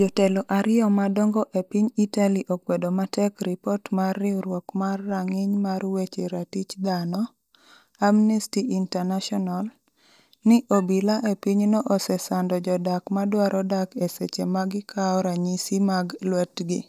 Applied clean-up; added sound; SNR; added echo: neural mask model DeepFilterNet 3.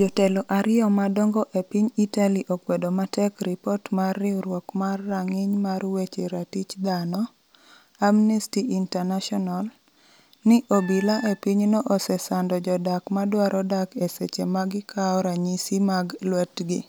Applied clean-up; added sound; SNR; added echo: none; Wind instrument, woodwind instrument; 17 dB; none.